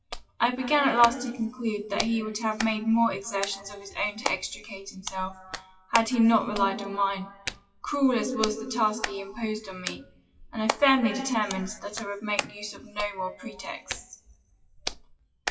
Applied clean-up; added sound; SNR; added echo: classical method WPE with log-MMSE.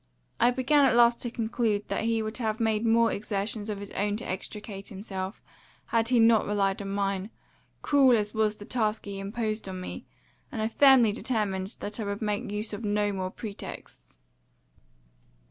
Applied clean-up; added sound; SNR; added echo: none; none; none; none.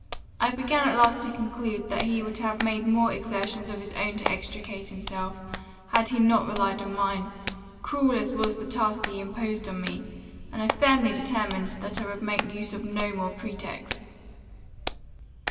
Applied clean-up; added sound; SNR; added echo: none; Hands; 9 dB; reverberation time 2.6 s.